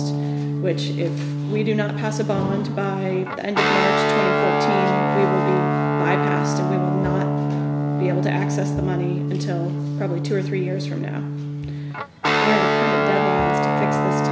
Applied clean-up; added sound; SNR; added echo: none; Guitar; -5 dB; none.